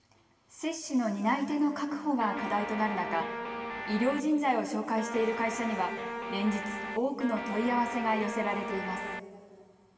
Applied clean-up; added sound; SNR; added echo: none; Guitar; 6 dB; reverberation time 2.5 s.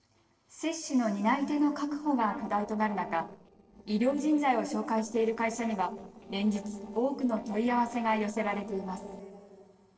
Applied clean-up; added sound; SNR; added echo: neural separator model SepFormer DNS4.